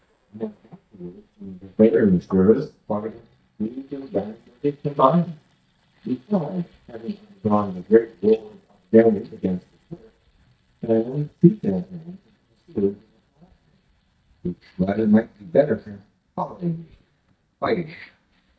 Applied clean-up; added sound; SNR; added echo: neural mask model DeepFilterNet 3.